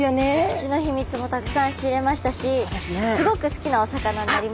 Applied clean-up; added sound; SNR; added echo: none; Breathing; 18 dB; none.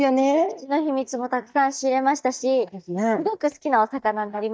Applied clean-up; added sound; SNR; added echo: neural mask model DeepFilterNet 3.